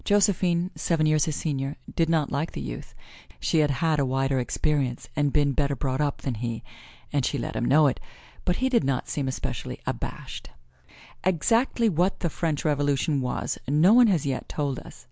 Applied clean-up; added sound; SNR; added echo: none; none; none; none.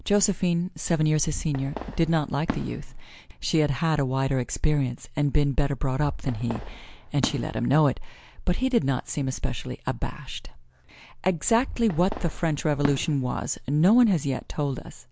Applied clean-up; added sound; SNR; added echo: none; Fireworks; 13 dB; none.